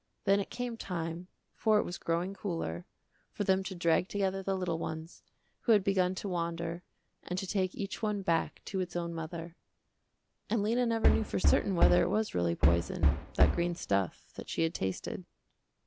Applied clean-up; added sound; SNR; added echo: none; Knock; -4 dB; none.